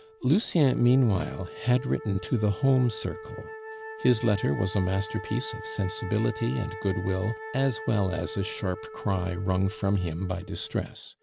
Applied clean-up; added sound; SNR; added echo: none; Wind instrument, woodwind instrument; 14 dB; none.